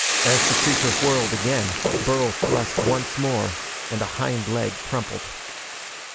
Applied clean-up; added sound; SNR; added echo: none; Boiling / Hiss + Walk, footsteps; -1 dB; none.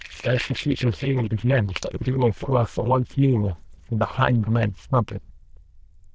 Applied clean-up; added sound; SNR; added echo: neural diffusion model UNIVERSE++.